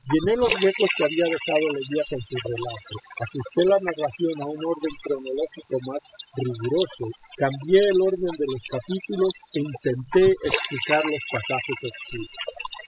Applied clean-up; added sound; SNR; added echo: classical method spectral subtraction.